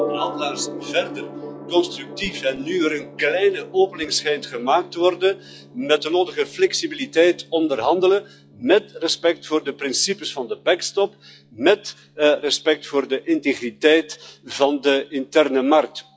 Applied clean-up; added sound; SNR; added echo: classical method log-MMSE.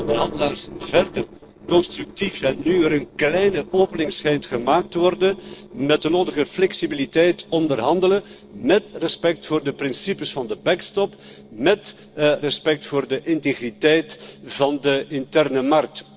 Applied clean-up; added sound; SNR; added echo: neural separator model SepFormer DNS4.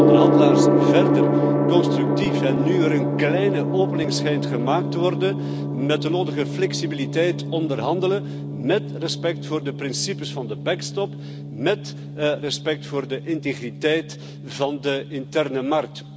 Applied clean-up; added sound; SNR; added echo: none; Gong; -2 dB; none.